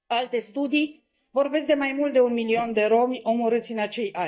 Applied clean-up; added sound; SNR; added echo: neural mask model DeepFilterNet 3.